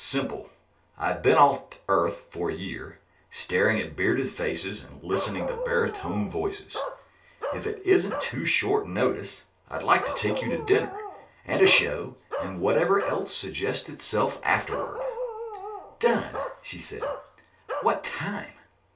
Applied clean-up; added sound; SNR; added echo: none; Bark; 8 dB; reverberation time 0.3 s.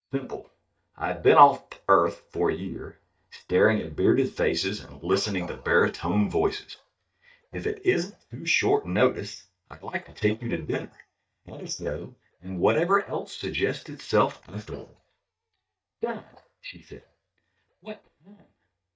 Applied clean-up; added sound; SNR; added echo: neural mask model DeepFilterNet 3.